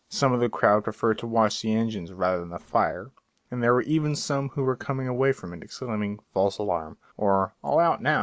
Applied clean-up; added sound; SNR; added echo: none; none; none; none.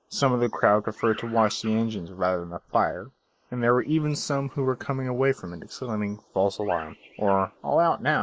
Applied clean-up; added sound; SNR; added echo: neural mask model Resemble Enhance denoiser.